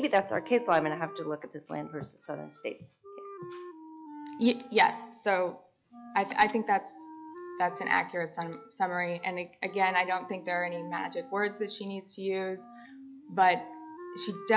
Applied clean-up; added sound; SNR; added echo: classical method log-MMSE.